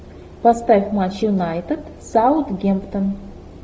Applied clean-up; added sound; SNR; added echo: none; none; none; none.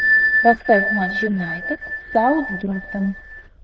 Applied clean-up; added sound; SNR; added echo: neural diffusion model UNIVERSE++.